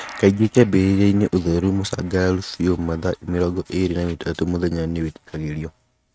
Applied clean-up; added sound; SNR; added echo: neural mask model RNNoise.